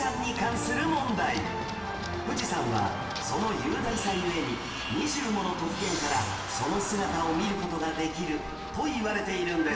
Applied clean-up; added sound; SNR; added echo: none; Run; 8 dB; reverberation time 1.4 s.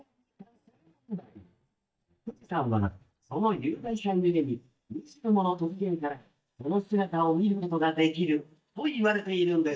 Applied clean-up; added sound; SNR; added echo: neural mask model DeepFilterNet 3.